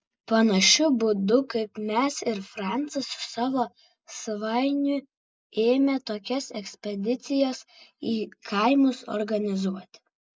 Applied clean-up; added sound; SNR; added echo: none; none; none; none.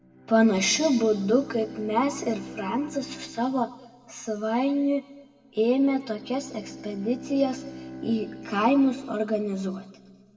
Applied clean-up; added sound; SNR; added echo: none; Bowed string instrument; 17 dB; reverberation time 1.5 s.